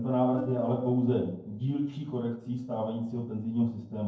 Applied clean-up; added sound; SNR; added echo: neural separator model SepFormer DNS4.